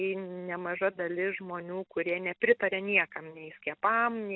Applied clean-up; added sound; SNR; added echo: none; none; none; none.